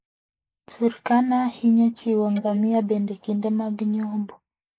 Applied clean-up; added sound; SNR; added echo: neural mask model Resemble Enhance denoiser.